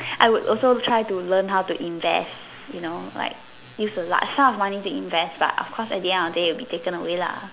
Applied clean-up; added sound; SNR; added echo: none; none; none; none.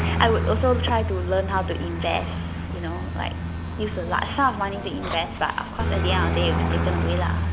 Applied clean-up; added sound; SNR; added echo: none; Aircraft; -1 dB; none.